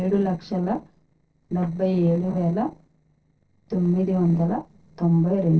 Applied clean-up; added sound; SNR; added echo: neural separator model SepFormer DNS4.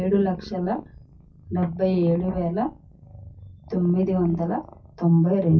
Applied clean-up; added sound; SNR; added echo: classical method WPE with log-MMSE.